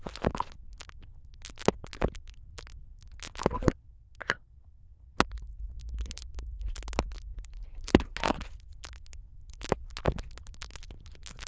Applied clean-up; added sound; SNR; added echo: neural diffusion model UNIVERSE++.